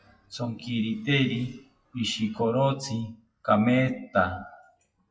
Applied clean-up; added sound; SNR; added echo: classical method WPE with log-MMSE.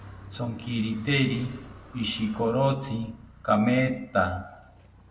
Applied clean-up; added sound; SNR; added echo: none; Car; 19 dB; reverberation time 0.2 s.